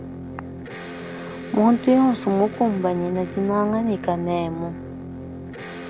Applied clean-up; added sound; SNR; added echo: none; Electric guitar; 11 dB; none.